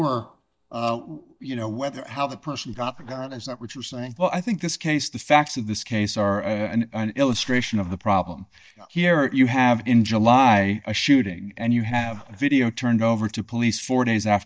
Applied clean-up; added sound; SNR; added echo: neural mask model DeepFilterNet 3.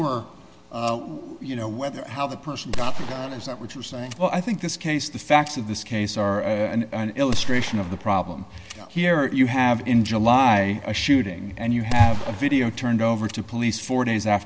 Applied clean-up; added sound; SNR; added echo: none; Gunshot, gunfire; 8 dB; none.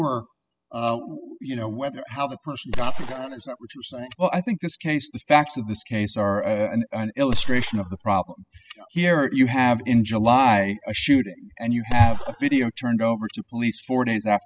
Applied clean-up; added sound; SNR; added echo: classical method spectral subtraction.